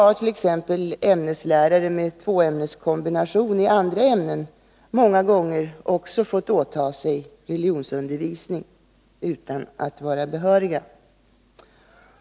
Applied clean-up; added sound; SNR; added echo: none; none; none; none.